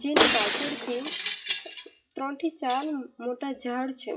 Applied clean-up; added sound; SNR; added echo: classical method WPE with log-MMSE.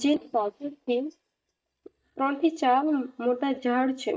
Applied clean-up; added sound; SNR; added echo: neural mask model DeepFilterNet 3.